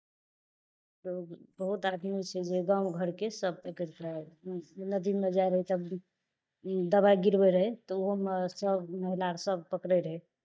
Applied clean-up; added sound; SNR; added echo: neural mask model DeepFilterNet 3.